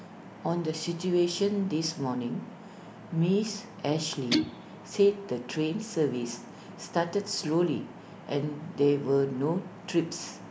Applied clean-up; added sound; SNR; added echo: none; Guitar; 5 dB; none.